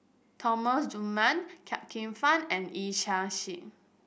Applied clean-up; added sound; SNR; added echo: none; none; none; none.